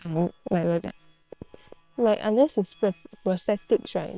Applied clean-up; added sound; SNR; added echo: neural separator model SepFormer WHAM!.